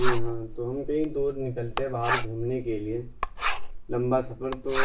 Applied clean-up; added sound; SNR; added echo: none; Writing; -1 dB; reverberation time 0.3 s.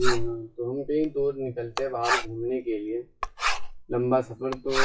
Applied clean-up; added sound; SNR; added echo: classical method WPE with log-MMSE.